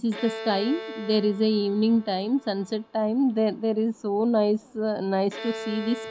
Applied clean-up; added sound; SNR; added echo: none; Bowed string instrument; 15 dB; none.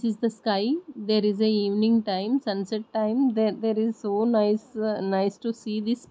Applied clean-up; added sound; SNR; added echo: none; none; none; none.